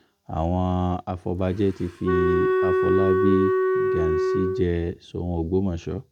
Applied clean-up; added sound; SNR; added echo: none; Wind instrument, woodwind instrument; -3 dB; none.